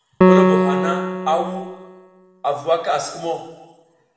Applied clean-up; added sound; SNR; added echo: none; Piano; -5 dB; reverberation time 1.1 s.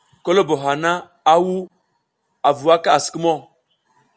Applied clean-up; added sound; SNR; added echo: none; none; none; none.